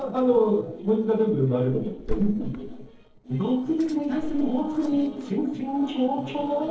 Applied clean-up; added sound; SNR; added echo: neural separator model SepFormer DNS4.